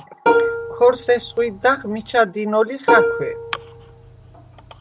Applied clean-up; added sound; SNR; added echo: none; Plucked string instrument; 1 dB; none.